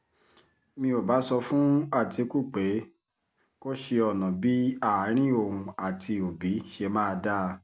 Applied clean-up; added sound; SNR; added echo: none; none; none; none.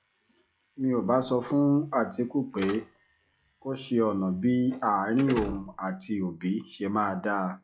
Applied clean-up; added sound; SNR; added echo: classical method log-MMSE.